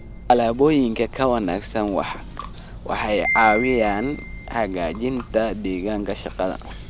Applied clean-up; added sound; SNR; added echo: none; Wind chime + Chewing, mastication; 10 dB; none.